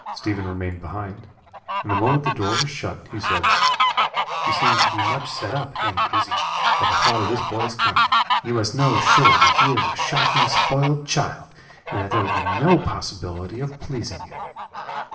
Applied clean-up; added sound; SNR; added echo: none; Fowl; -4 dB; reverberation time 0.6 s.